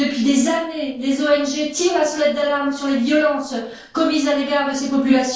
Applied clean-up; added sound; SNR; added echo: neural separator model SepFormer DNS4.